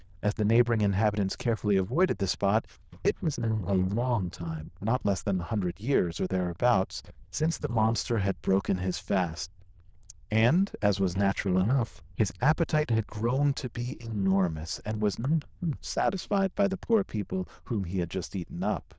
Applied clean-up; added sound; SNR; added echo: neural diffusion model UNIVERSE++.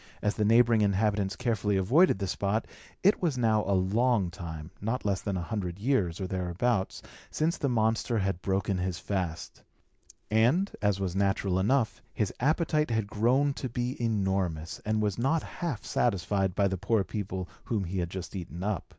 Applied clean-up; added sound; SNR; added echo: none; none; none; none.